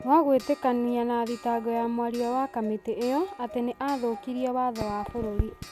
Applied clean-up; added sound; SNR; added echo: none; Clock; 18 dB; none.